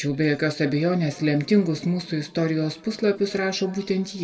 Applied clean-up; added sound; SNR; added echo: none; none; none; reverberation time 1.8 s.